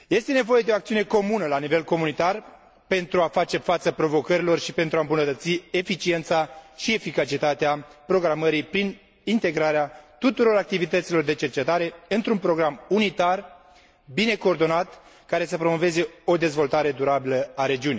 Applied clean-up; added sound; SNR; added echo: none; none; none; none.